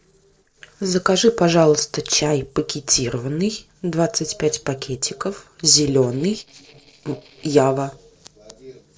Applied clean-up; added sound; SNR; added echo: neural separator model SepFormer DNS4.